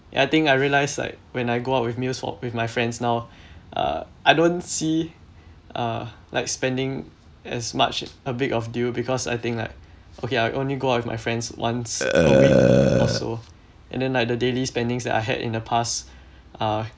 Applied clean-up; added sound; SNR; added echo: none; Burping, eructation; -4 dB; none.